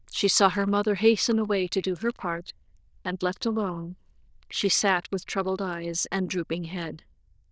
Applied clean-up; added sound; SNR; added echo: neural diffusion model UNIVERSE++.